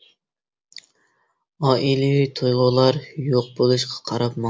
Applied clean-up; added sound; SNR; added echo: none; none; none; none.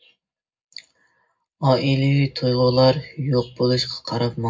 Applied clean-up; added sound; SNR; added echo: none; none; none; reverberation time 0.3 s.